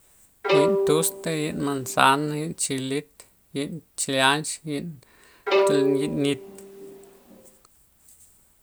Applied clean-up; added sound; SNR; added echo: none; Bowed string instrument; -1 dB; none.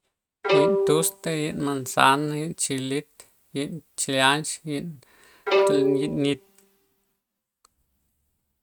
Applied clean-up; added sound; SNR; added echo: neural mask model RNNoise.